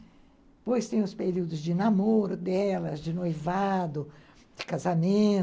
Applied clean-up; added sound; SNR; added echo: none; none; none; none.